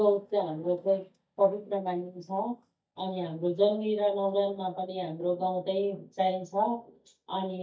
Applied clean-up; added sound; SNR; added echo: neural mask model DeepFilterNet 3.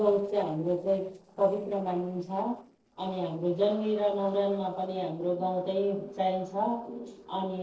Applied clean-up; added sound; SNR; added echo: neural separator model SepFormer DNS4.